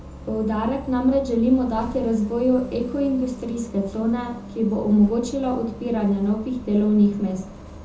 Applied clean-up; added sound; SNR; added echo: none; Bus; 15 dB; reverberation time 0.5 s.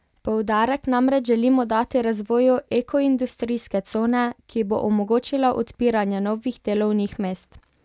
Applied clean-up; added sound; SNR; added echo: none; none; none; none.